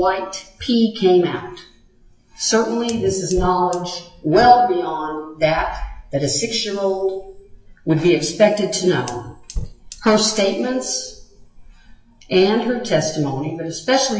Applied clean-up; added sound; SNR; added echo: classical method WPE with log-MMSE.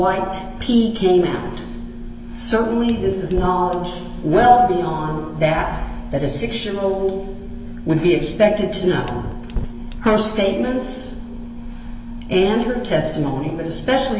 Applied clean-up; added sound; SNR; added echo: none; Fire; 17 dB; reverberation time 2.6 s.